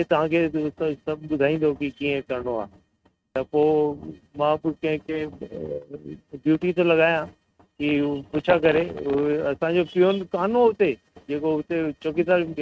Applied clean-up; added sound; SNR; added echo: neural mask model RNNoise.